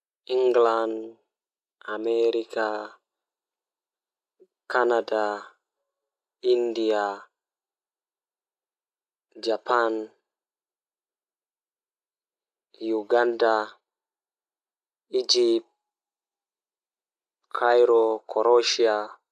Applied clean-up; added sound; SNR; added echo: none; none; none; none.